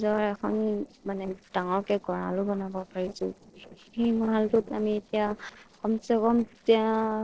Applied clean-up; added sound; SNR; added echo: neural separator model SepFormer DNS4.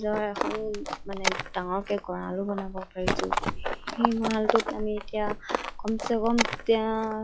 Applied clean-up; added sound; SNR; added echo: classical method log-MMSE.